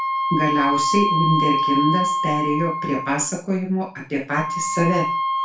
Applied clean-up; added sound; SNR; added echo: none; Wind instrument, woodwind instrument; 0 dB; reverberation time 0.3 s.